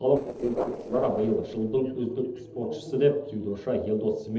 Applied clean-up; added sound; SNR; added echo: neural separator model SepFormer DNS4.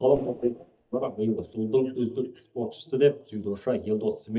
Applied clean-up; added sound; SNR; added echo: neural mask model DeepFilterNet 3.